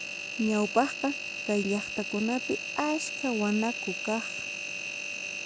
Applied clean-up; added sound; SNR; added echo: none; Engine; 5 dB; none.